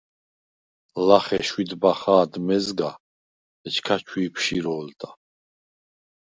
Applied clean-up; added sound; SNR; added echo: none; none; none; none.